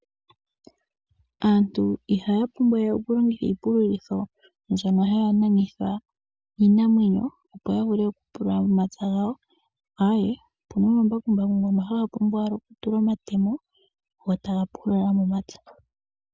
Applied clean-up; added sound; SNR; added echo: none; none; none; none.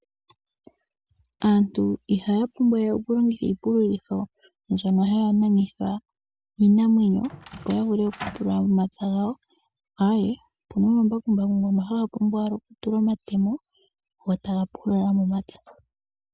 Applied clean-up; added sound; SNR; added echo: none; Door; 15 dB; none.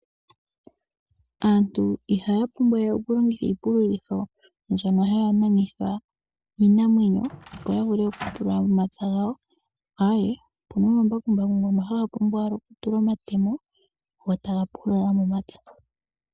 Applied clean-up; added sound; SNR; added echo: neural separator model SepFormer DNS4.